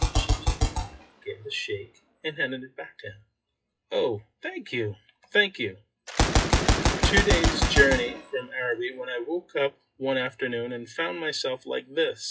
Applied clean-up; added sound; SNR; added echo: classical method WPE with log-MMSE.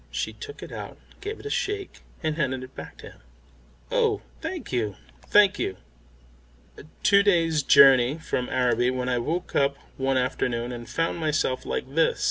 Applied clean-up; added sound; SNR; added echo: none; none; none; none.